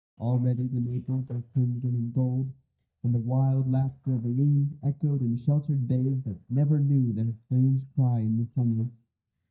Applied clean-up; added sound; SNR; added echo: neural mask model DeepFilterNet 3.